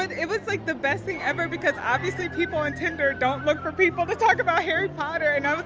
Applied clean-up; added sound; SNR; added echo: none; Keyboard (musical); 15 dB; none.